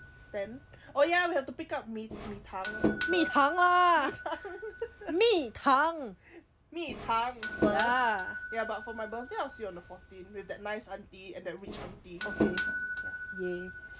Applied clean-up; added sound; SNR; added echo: none; Doorbell; -2 dB; none.